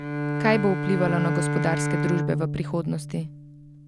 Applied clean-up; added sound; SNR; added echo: none; Bowed string instrument; 1 dB; none.